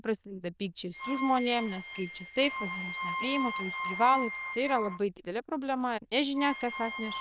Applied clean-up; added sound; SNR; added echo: neural diffusion model UNIVERSE++.